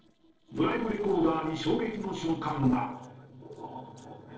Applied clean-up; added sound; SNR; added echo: neural separator model SepFormer DNS4.